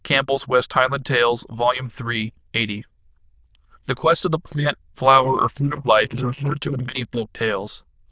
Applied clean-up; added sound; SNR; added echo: neural diffusion model UNIVERSE++.